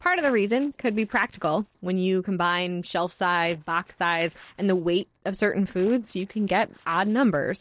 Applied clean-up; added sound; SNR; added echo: neural separator model SepFormer DNS4.